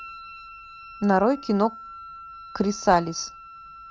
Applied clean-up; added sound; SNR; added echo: none; Wind instrument, woodwind instrument; 16 dB; none.